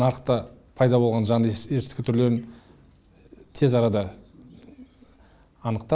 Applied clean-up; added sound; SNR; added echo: none; none; none; none.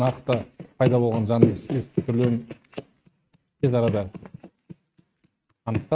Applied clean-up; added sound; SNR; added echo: neural mask model RNNoise.